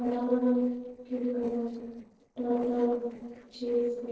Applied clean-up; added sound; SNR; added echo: neural separator model SepFormer DNS4.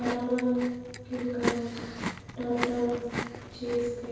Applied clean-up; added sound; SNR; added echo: none; Chewing, mastication; 6 dB; reverberation time 1.2 s.